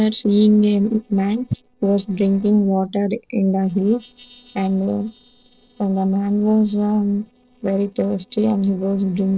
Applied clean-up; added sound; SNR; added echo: neural separator model SepFormer DNS4.